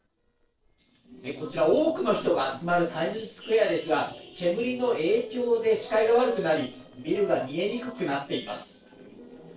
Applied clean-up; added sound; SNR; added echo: neural separator model SepFormer DNS4.